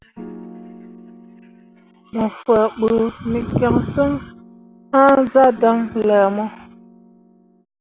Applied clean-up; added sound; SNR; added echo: none; Piano; 20 dB; none.